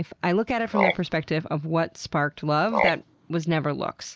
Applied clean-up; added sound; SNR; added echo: neural mask model Resemble Enhance denoiser.